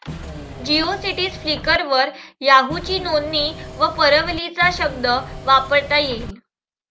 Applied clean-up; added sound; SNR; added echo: none; Engine / Mechanisms; 13 dB; none.